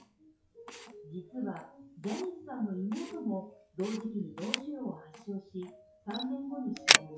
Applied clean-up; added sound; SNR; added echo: classical method WPE with log-MMSE.